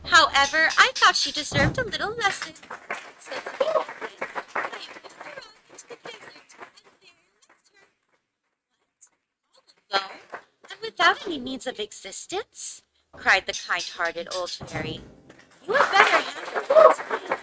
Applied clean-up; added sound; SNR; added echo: neural mask model RNNoise.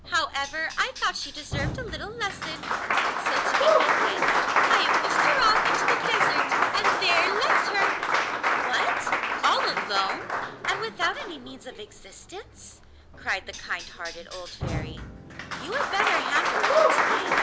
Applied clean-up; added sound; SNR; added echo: none; Applause; -5 dB; none.